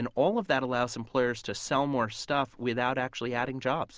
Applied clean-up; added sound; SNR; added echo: none; none; none; none.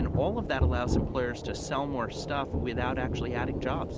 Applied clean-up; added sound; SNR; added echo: none; Thunder / Rain; -2 dB; none.